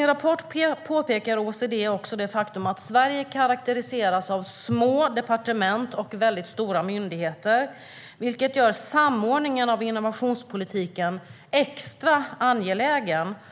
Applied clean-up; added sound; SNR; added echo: none; none; none; none.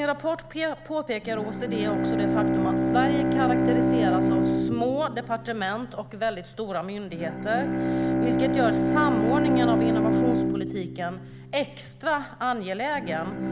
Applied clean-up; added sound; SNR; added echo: none; Bowed string instrument; -3 dB; none.